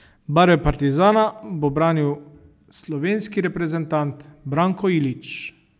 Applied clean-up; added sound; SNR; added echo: none; none; none; none.